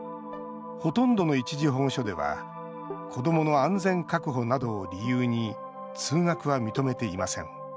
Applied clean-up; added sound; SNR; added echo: none; none; none; none.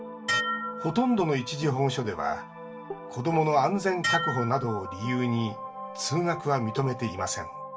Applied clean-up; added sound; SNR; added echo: none; Dishes, pots, and pans; 8 dB; reverberation time 0.2 s.